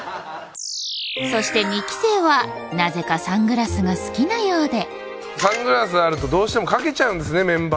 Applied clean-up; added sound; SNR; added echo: none; none; none; none.